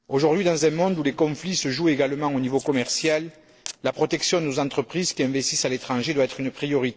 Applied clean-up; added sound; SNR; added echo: neural separator model SepFormer DNS4.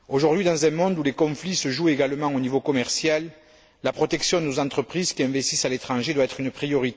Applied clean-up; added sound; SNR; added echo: none; none; none; none.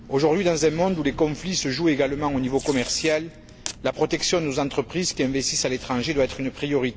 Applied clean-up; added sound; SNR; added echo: none; Packing tape, duct tape + Wind; 17 dB; none.